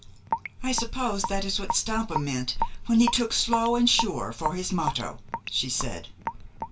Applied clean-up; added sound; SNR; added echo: none; Raindrop / Drip; 8 dB; reverberation time 0.2 s.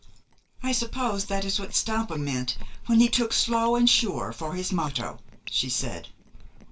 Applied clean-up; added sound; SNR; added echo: neural separator model SepFormer DNS4.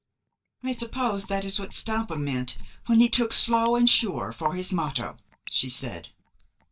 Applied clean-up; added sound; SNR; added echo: neural mask model DeepFilterNet 3.